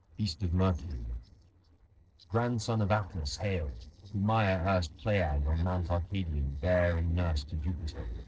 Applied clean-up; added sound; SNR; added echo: neural separator model SepFormer DNS4.